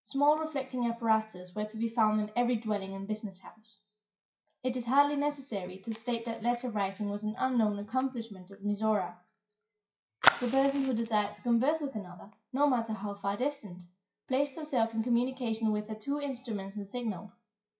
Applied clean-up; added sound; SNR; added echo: classical method WPE with log-MMSE.